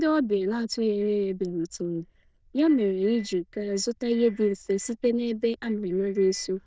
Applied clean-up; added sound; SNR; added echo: neural diffusion model UNIVERSE++.